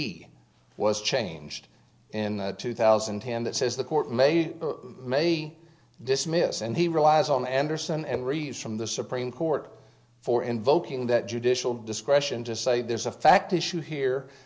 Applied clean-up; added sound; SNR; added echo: none; none; none; none.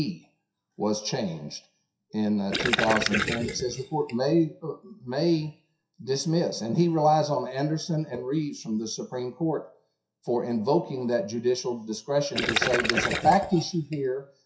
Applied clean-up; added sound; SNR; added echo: classical method WPE with log-MMSE.